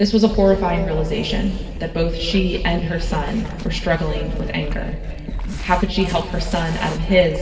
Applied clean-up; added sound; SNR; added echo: none; Dog; 20 dB; reverberation time 2.7 s.